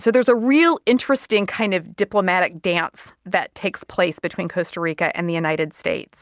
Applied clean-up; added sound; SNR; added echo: none; none; none; none.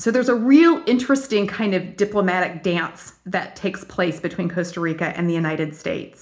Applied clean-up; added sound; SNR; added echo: none; none; none; reverberation time 0.4 s.